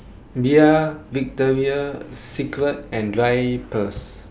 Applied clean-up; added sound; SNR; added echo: none; none; none; none.